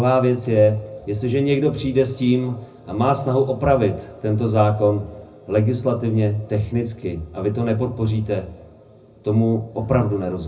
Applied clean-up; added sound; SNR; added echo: none; none; none; reverberation time 0.4 s.